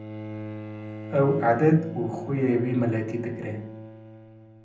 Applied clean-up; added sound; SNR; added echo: none; Bowed string instrument; 11 dB; reverberation time 0.6 s.